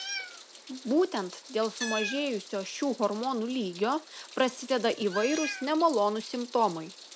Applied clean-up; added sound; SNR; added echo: none; Meow; 12 dB; none.